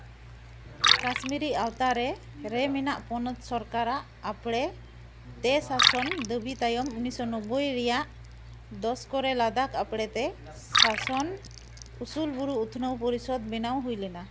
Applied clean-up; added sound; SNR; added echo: none; Liquid; 3 dB; none.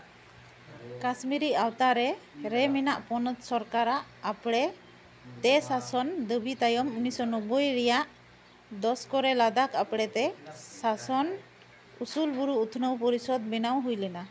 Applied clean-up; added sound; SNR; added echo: none; none; none; none.